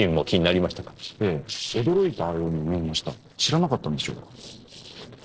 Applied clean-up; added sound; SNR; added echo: neural separator model SepFormer DNS4.